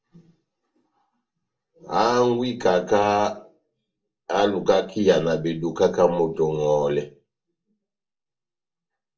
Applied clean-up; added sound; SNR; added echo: none; none; none; reverberation time 0.2 s.